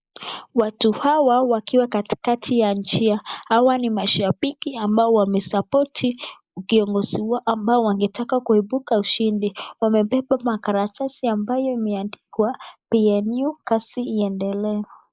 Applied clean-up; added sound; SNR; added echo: neural mask model Resemble Enhance denoiser.